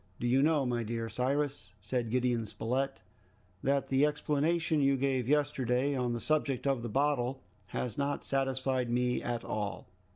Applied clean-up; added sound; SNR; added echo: none; none; none; none.